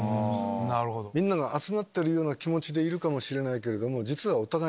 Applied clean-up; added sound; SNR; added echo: none; none; none; none.